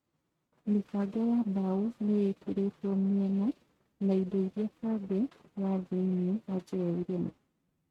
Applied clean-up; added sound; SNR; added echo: neural mask model RNNoise.